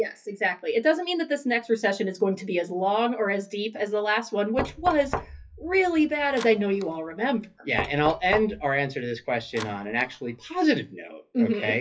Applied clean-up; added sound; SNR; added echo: classical method WPE with log-MMSE.